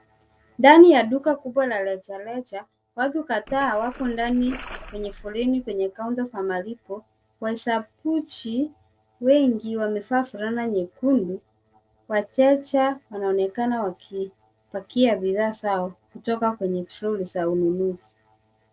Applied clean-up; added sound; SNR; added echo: neural separator model SepFormer DNS4.